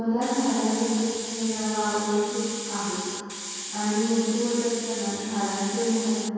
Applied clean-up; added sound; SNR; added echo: none; Hiss; 7 dB; reverberation time 2.2 s.